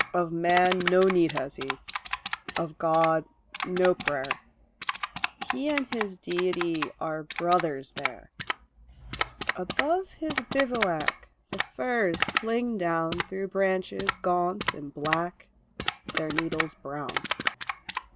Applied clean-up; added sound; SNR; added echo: none; Typing; 5 dB; none.